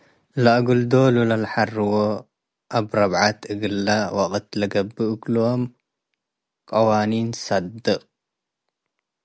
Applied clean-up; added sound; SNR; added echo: none; none; none; none.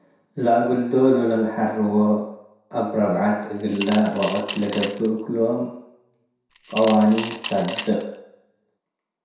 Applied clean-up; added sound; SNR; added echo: none; Coin (dropping) / Glass; 8 dB; reverberation time 0.7 s.